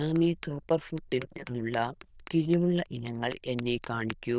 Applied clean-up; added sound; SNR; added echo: neural diffusion model UNIVERSE++.